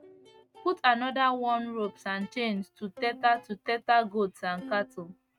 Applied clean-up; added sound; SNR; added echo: neural mask model RNNoise.